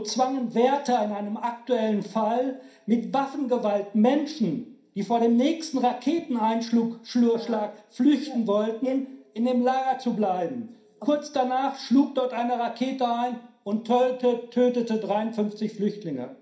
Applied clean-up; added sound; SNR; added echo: none; none; none; reverberation time 0.5 s.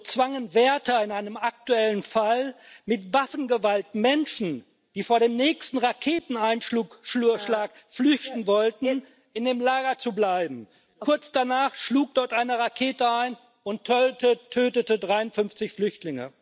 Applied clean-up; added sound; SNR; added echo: none; none; none; none.